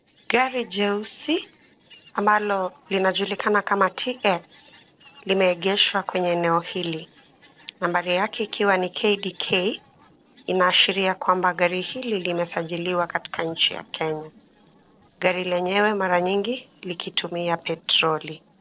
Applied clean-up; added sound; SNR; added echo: neural separator model SepFormer DNS4.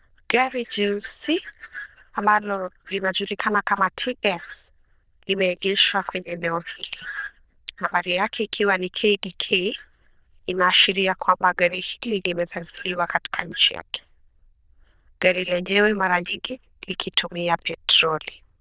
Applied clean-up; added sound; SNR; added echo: neural diffusion model UNIVERSE++.